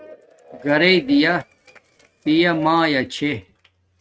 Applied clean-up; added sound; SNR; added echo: neural mask model RNNoise.